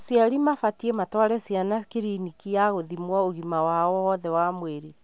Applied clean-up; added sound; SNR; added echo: none; none; none; none.